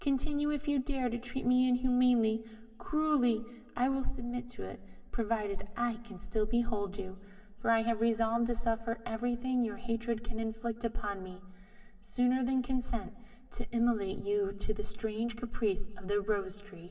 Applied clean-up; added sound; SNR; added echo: none; none; none; reverberation time 1.7 s.